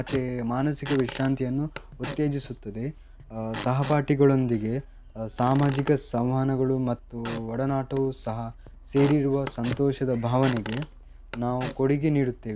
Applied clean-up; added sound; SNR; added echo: none; Squeak / Wood; 13 dB; none.